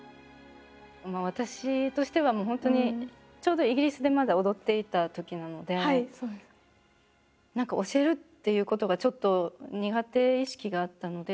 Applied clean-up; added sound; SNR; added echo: none; none; none; none.